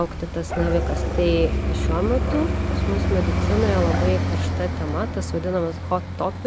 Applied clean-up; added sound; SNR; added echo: none; Musical instrument + Traffic noise, roadway noise; -2 dB; none.